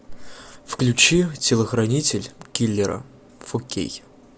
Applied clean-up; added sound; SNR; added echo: none; none; none; none.